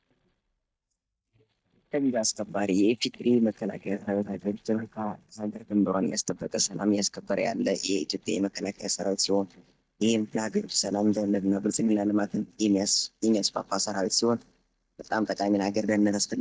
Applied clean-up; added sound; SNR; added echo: neural mask model DeepFilterNet 3.